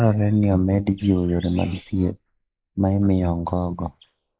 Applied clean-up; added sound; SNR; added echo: neural mask model Resemble Enhance denoiser.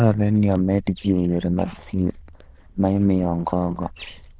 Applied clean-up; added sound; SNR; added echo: neural diffusion model UNIVERSE++.